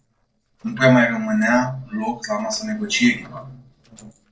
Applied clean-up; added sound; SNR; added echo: neural separator model SepFormer DNS4.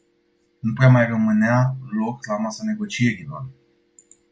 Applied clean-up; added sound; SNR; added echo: none; none; none; none.